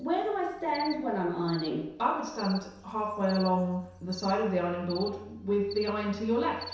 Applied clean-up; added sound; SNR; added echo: none; Cricket; 17 dB; reverberation time 0.7 s.